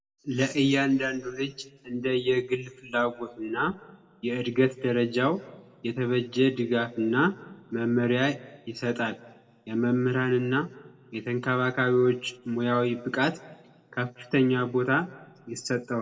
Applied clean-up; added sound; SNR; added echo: none; none; none; reverberation time 0.8 s.